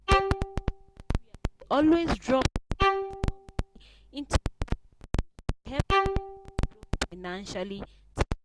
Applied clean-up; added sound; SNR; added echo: none; Bowed string instrument; 4 dB; none.